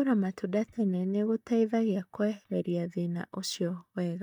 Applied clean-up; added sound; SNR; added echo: neural mask model DeepFilterNet 3.